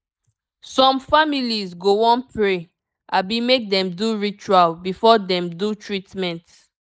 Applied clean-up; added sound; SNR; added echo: neural mask model Resemble Enhance denoiser.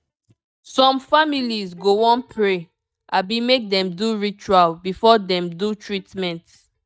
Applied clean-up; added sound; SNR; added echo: neural mask model DeepFilterNet 3.